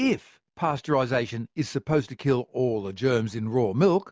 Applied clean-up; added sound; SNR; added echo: none; none; none; none.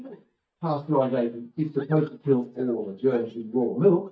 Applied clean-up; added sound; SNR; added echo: neural mask model DeepFilterNet 3.